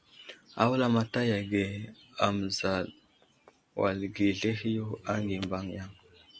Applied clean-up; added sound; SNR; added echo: none; none; none; none.